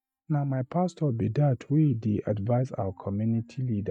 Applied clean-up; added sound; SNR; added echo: neural mask model DeepFilterNet 3.